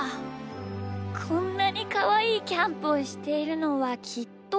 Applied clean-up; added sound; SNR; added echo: none; none; none; none.